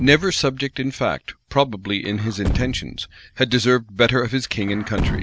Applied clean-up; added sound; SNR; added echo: none; Truck; 9 dB; none.